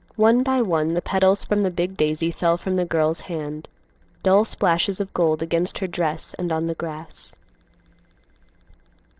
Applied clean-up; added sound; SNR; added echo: neural separator model SepFormer DNS4.